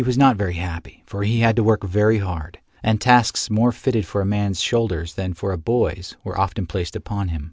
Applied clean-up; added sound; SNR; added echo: none; none; none; none.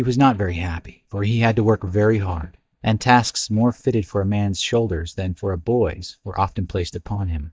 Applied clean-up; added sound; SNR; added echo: neural mask model DeepFilterNet 3.